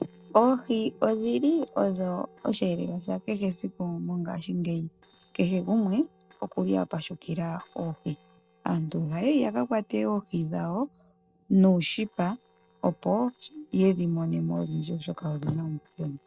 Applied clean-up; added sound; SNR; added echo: neural separator model SepFormer DNS4.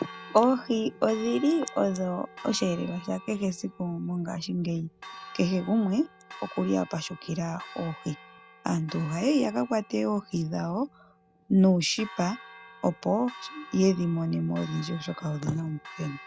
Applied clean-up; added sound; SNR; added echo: none; Church bell; 19 dB; none.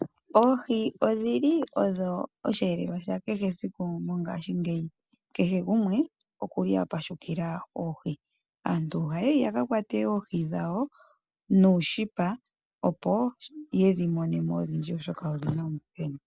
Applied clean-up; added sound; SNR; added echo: none; none; none; none.